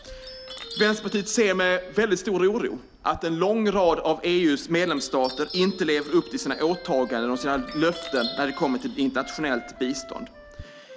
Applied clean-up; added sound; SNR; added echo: none; Wind instrument, woodwind instrument + Chime; 15 dB; none.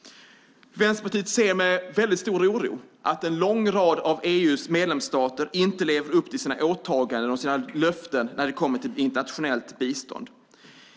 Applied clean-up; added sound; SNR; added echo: none; none; none; none.